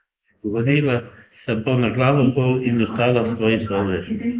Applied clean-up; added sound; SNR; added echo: neural mask model Resemble Enhance denoiser.